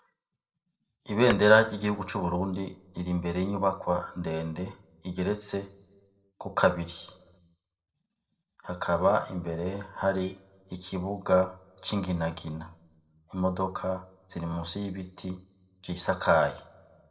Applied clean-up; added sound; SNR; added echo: neural separator model SepFormer DNS4.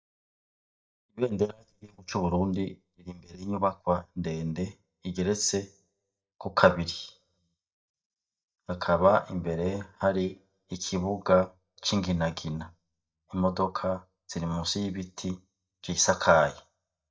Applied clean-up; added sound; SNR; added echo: neural mask model DeepFilterNet 3.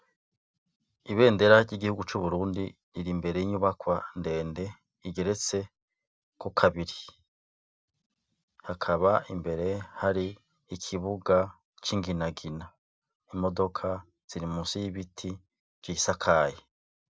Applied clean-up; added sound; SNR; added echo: none; none; none; none.